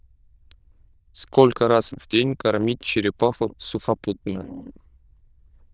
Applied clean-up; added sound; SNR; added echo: neural diffusion model UNIVERSE++.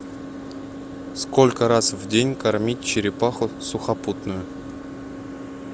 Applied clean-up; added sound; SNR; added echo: none; none; none; none.